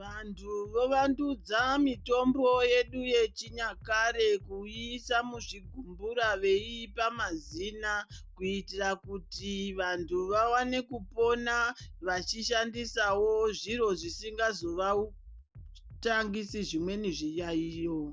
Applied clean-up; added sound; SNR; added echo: none; Bass drum; 18 dB; none.